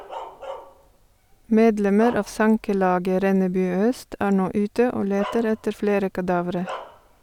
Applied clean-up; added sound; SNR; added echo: none; Bark; 18 dB; none.